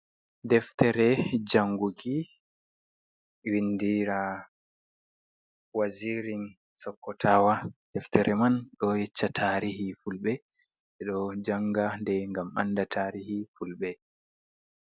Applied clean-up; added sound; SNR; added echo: none; none; none; none.